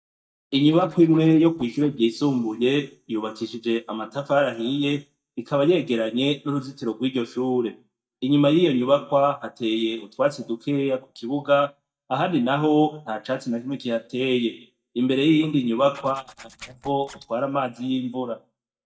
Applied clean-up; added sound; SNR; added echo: neural mask model DeepFilterNet 3.